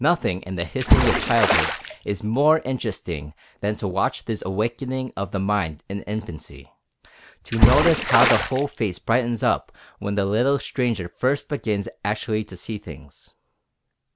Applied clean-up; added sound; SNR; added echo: none; Water / Splash, splatter; -2 dB; none.